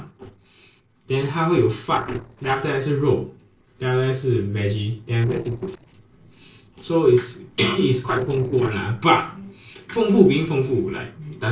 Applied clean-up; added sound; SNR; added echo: neural separator model SepFormer DNS4.